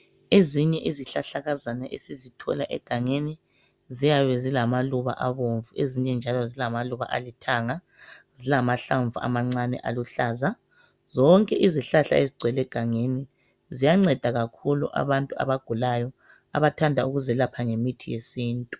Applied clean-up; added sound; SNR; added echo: none; none; none; none.